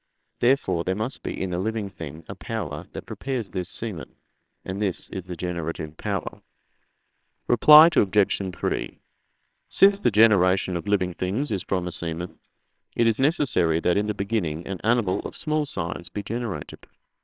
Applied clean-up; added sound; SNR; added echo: neural separator model SepFormer WHAMR!.